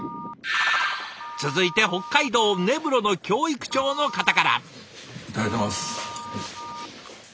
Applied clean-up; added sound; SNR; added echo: none; Telephone; 14 dB; none.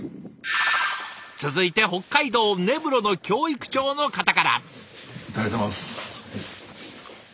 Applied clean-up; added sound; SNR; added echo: none; none; none; none.